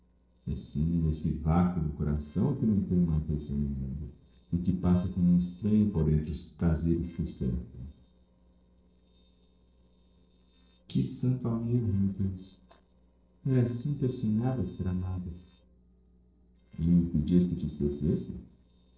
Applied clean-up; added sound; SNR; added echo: neural separator model SepFormer DNS4.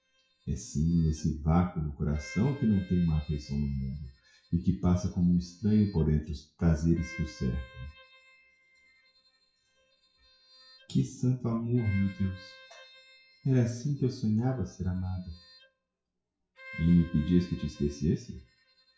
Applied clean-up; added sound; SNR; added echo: classical method WPE with log-MMSE.